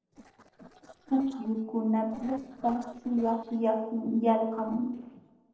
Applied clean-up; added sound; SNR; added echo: neural separator model SepFormer DNS4.